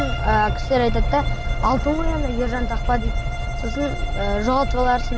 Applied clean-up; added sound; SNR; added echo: none; Bowed string instrument; 13 dB; none.